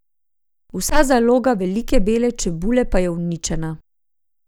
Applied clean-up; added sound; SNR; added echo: none; none; none; none.